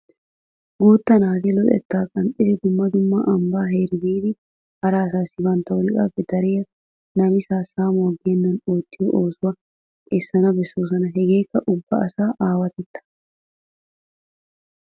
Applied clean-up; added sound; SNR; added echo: none; none; none; none.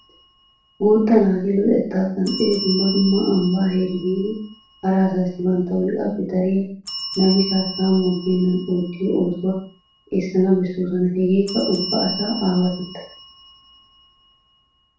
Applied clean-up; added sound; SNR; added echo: none; Bell; 14 dB; reverberation time 0.4 s.